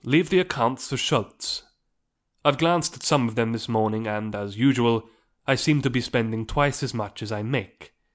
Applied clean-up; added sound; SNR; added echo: none; none; none; none.